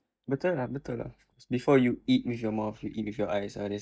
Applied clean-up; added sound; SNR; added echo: neural mask model DeepFilterNet 3.